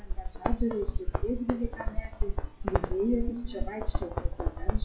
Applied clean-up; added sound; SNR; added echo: classical method WPE with log-MMSE.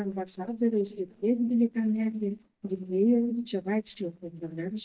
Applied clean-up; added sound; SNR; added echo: neural mask model DeepFilterNet 3.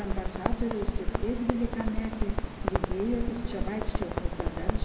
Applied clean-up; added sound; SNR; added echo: none; Crackle; -3 dB; reverberation time 2.2 s.